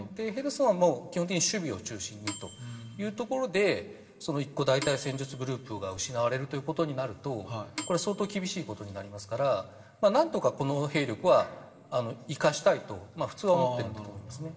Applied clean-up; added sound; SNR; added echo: none; Microwave oven / Bell; 14 dB; reverberation time 2.9 s.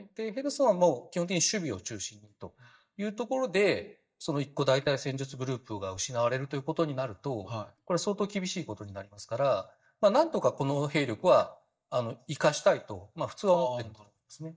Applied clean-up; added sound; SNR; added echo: neural mask model DeepFilterNet 3.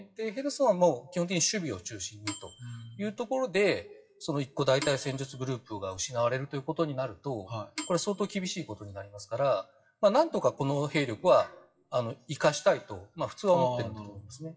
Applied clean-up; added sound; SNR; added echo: classical method WPE with log-MMSE.